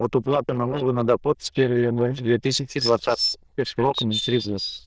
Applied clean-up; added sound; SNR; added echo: neural diffusion model UNIVERSE++.